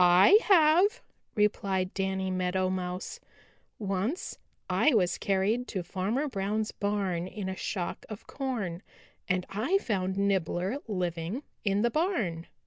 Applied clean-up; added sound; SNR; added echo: none; none; none; none.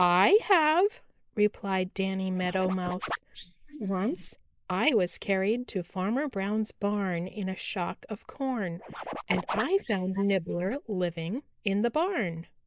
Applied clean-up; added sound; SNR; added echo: neural mask model Resemble Enhance denoiser.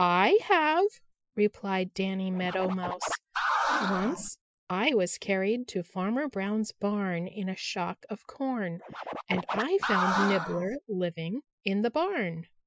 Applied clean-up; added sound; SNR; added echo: classical method Wiener filter.